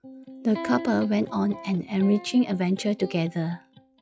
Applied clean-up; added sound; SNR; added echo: classical method log-MMSE.